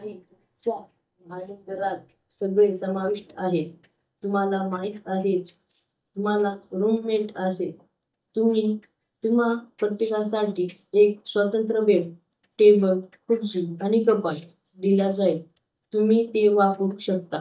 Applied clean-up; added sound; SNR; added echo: neural mask model DeepFilterNet 3.